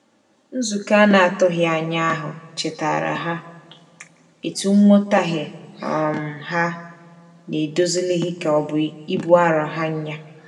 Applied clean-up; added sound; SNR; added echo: none; none; none; reverberation time 1.0 s.